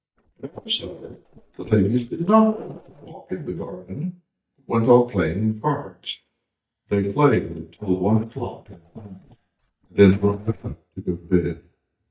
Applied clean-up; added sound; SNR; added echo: neural mask model DeepFilterNet 3.